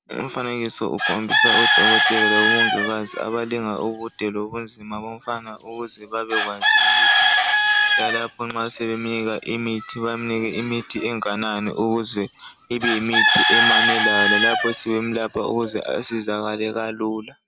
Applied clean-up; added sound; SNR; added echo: none; Bird / Chicken, rooster; -5 dB; none.